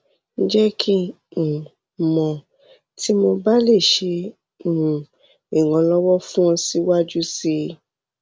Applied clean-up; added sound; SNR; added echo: none; none; none; none.